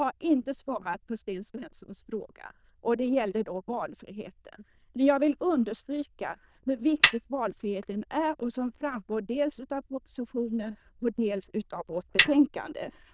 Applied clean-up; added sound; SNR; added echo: neural diffusion model UNIVERSE++.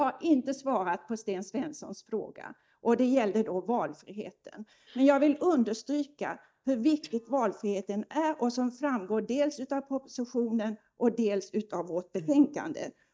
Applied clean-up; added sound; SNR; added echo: neural mask model DeepFilterNet 3.